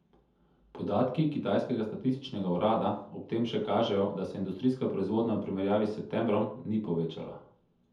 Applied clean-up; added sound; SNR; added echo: none; none; none; reverberation time 0.5 s.